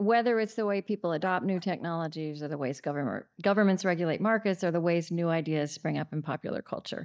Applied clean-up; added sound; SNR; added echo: neural mask model DeepFilterNet 3.